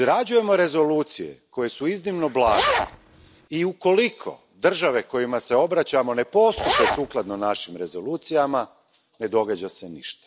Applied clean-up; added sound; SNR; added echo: none; Zipper (clothing); 2 dB; none.